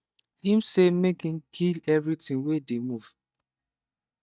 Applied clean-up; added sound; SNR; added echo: neural mask model DeepFilterNet 3.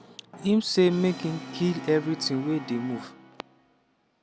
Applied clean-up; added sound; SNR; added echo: none; Brass instrument; 14 dB; none.